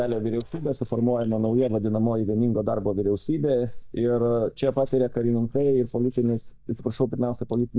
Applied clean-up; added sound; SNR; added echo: neural mask model DeepFilterNet 3.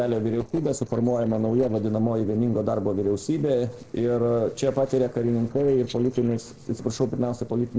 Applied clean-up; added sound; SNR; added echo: neural separator model SepFormer DNS4.